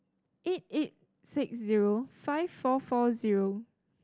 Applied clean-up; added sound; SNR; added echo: none; none; none; none.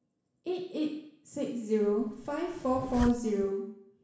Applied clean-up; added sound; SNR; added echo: none; Zipper (clothing); 9 dB; reverberation time 0.7 s.